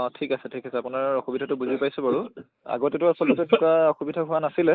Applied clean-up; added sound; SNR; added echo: neural mask model Resemble Enhance denoiser.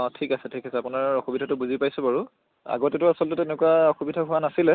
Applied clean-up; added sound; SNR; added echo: none; none; none; none.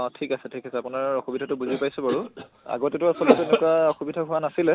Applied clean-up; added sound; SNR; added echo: none; Cough; 1 dB; none.